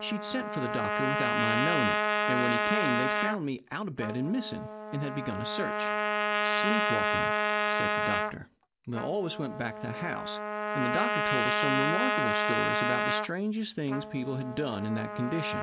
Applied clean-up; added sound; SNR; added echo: none; Trumpet; -3 dB; none.